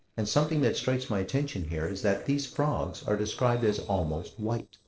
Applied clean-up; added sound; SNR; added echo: neural separator model SepFormer DNS4.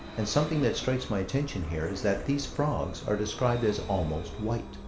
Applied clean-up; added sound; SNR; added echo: none; Vehicle; 10 dB; reverberation time 0.4 s.